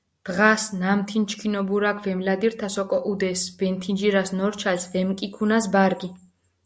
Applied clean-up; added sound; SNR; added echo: none; none; none; none.